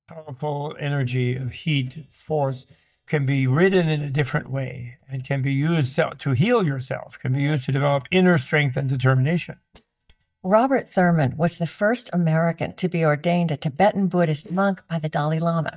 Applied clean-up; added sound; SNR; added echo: neural mask model DeepFilterNet 3.